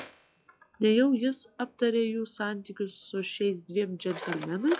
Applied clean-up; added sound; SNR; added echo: classical method log-MMSE.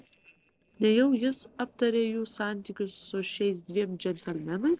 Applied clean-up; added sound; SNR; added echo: neural separator model SepFormer DNS4.